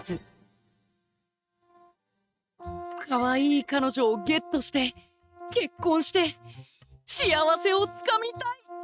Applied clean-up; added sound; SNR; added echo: neural mask model RNNoise.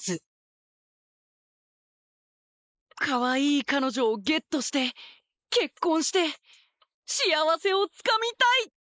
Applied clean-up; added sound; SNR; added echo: neural mask model Resemble Enhance denoiser.